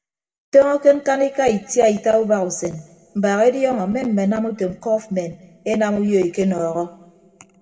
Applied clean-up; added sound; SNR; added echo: none; none; none; reverberation time 1.4 s.